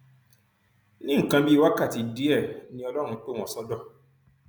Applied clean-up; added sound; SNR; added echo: none; none; none; none.